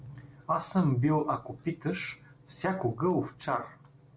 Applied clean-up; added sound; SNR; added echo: none; none; none; none.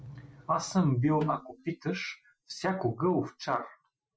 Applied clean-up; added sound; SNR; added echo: classical method Wiener filter.